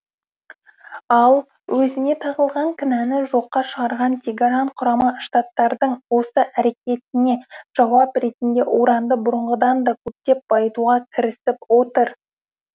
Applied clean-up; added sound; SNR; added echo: none; none; none; none.